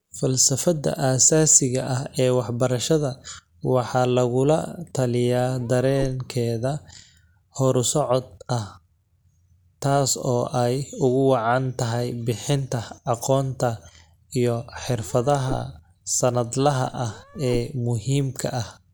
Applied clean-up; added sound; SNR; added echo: none; Meow; 14 dB; none.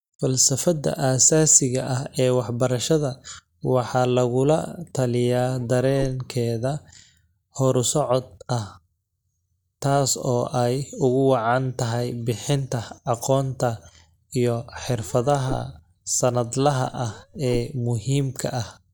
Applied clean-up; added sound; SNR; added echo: neural mask model DeepFilterNet 3.